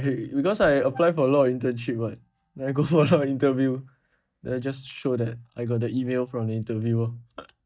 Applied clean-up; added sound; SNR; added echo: neural mask model DeepFilterNet 3.